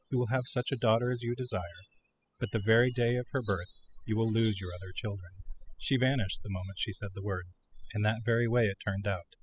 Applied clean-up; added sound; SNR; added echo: classical method spectral subtraction.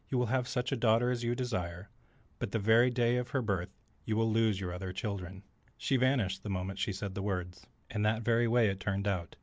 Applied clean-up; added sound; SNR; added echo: none; none; none; none.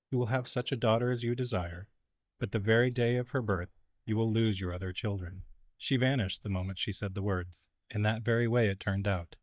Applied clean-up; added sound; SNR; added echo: neural mask model DeepFilterNet 3.